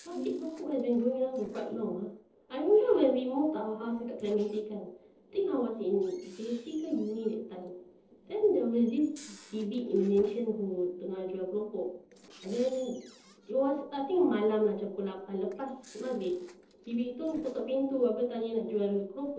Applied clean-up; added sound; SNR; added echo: neural separator model SepFormer DNS4.